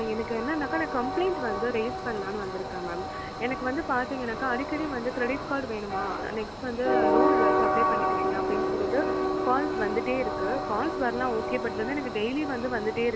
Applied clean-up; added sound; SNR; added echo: none; Train; -1 dB; none.